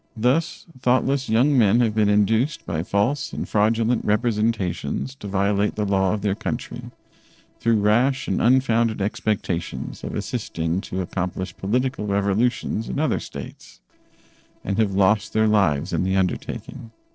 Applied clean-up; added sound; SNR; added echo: neural separator model SepFormer DNS4.